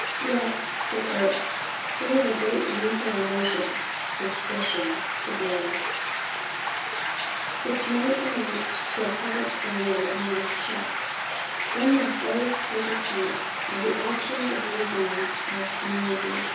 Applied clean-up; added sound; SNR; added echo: none; Stream; 0 dB; reverberation time 0.6 s.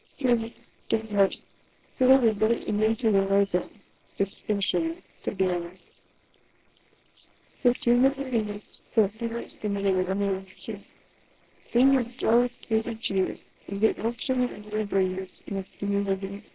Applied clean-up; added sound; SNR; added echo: neural separator model SepFormer WHAMR!.